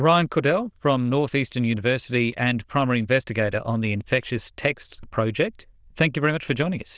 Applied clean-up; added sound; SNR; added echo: neural diffusion model UNIVERSE++.